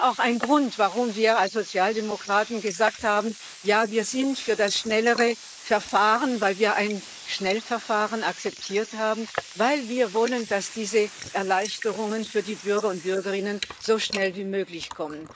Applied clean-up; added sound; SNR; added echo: neural mask model Resemble Enhance denoiser.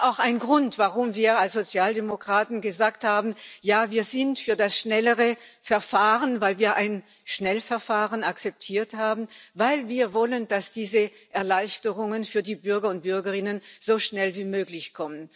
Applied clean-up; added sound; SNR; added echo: none; none; none; none.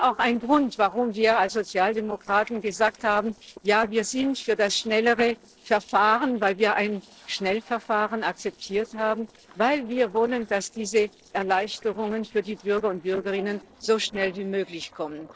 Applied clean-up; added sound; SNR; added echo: neural separator model SepFormer DNS4.